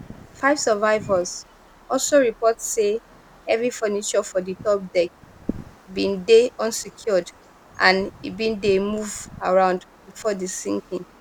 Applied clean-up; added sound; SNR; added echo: none; Wind; 20 dB; none.